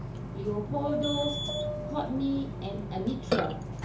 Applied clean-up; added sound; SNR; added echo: none; Burping, eructation; 1 dB; reverberation time 0.7 s.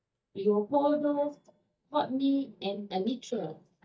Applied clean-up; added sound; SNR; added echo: neural mask model DeepFilterNet 3.